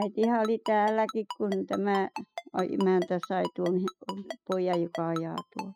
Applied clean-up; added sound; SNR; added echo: classical method spectral subtraction.